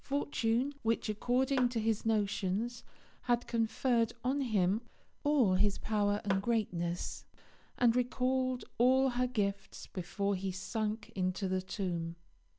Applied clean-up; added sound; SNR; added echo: none; Tap / Hammer; 14 dB; none.